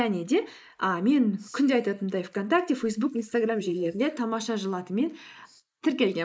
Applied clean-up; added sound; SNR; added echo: neural mask model Resemble Enhance denoiser.